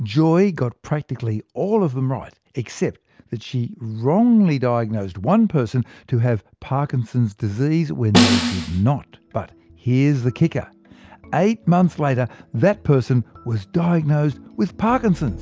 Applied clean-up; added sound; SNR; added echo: none; Snare drum; -1 dB; none.